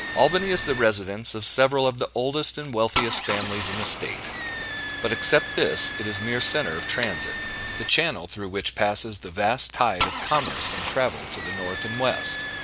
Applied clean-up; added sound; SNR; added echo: none; Engine starting / Car; 6 dB; none.